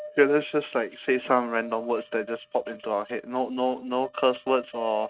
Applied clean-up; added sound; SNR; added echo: neural mask model RNNoise.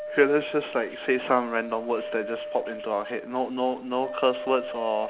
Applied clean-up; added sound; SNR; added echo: none; Wind instrument, woodwind instrument; 10 dB; none.